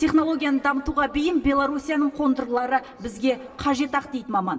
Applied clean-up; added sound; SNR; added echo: none; none; none; reverberation time 0.8 s.